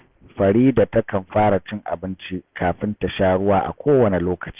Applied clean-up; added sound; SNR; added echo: none; none; none; none.